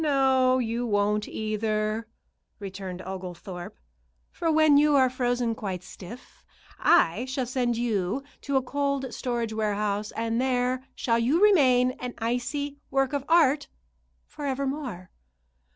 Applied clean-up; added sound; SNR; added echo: none; none; none; none.